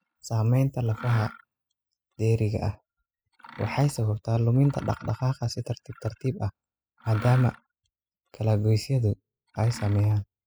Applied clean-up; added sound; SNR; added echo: classical method spectral subtraction.